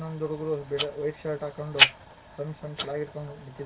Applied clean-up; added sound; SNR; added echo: none; Tick-tock; -2 dB; reverberation time 0.1 s.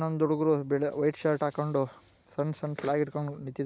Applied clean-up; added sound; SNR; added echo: none; none; none; none.